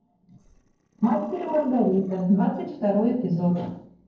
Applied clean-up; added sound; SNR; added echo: neural separator model SepFormer DNS4.